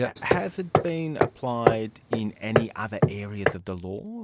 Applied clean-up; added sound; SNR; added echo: none; Hammer; -4 dB; none.